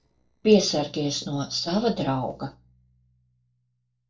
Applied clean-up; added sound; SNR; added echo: neural separator model SepFormer DNS4.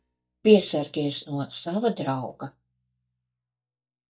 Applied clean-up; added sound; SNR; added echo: neural mask model DeepFilterNet 3.